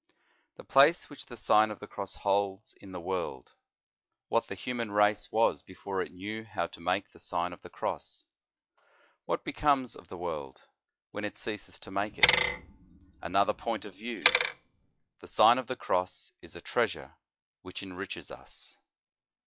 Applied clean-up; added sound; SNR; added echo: classical method log-MMSE.